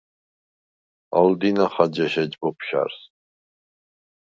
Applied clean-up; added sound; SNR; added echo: none; none; none; none.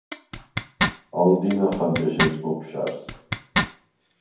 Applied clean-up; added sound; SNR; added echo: none; Zipper (clothing); 4 dB; reverberation time 0.9 s.